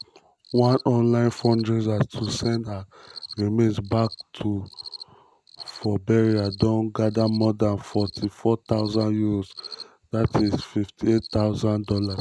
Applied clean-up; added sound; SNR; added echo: neural mask model RNNoise.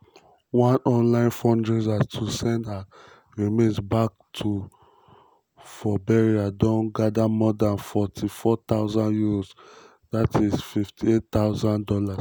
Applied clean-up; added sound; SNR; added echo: none; none; none; none.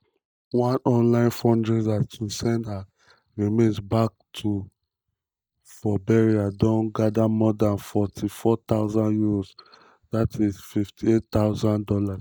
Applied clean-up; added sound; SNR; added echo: neural mask model DeepFilterNet 3.